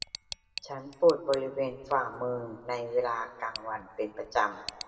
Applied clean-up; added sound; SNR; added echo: none; Tick; 16 dB; reverberation time 1.3 s.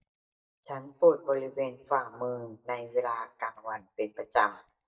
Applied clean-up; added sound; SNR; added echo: neural mask model DeepFilterNet 3.